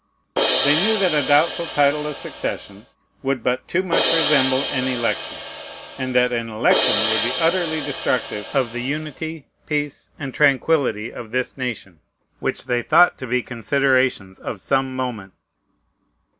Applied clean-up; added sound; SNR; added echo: none; Crash cymbal; 3 dB; none.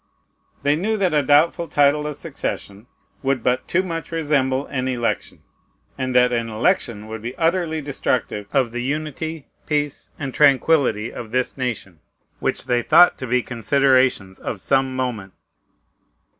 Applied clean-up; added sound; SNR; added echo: none; none; none; none.